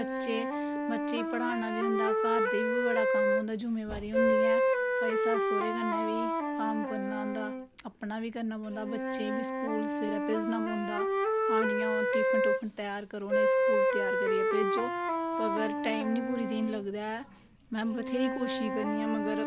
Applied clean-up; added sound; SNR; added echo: none; Wind instrument, woodwind instrument; -4 dB; none.